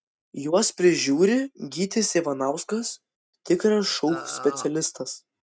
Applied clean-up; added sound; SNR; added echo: neural mask model RNNoise.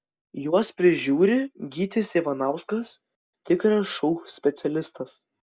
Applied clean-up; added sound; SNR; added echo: none; none; none; none.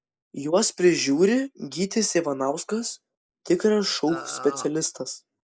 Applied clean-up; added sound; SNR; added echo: neural mask model Resemble Enhance denoiser.